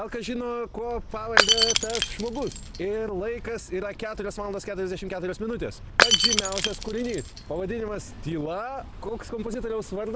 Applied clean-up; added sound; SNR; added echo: none; Shatter / Crushing; -3 dB; none.